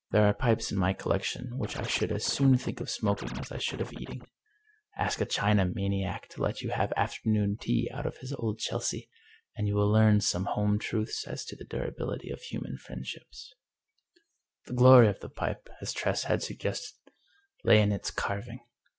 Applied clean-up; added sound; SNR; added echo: none; Scratching (performance technique); 15 dB; none.